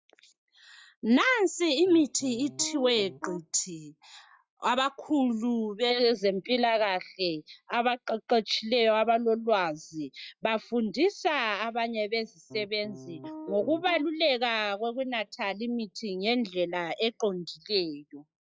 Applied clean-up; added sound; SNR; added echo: classical method log-MMSE.